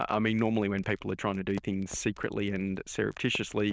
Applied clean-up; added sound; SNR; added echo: neural diffusion model UNIVERSE++.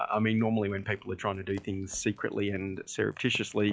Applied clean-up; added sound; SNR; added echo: classical method log-MMSE.